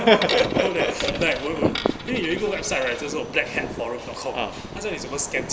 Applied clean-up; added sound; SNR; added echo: none; Coin (dropping); 10 dB; none.